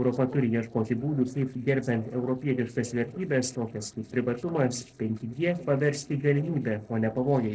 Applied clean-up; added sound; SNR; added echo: neural separator model SepFormer DNS4.